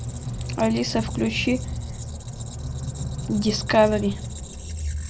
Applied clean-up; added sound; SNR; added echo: none; Squeak; 5 dB; none.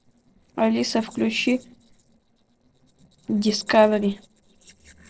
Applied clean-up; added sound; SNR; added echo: neural separator model SepFormer DNS4.